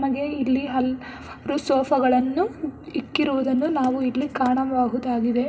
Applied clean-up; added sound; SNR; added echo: none; none; none; reverberation time 2.5 s.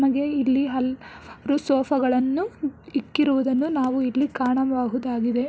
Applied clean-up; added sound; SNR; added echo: none; none; none; none.